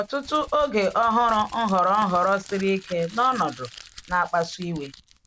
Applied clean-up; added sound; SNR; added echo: none; Crumpling, crinkling; 19 dB; none.